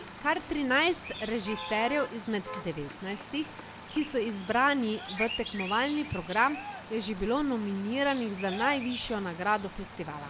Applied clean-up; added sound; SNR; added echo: none; Bird vocalization, bird call, bird song + Motor vehicle (road); 11 dB; none.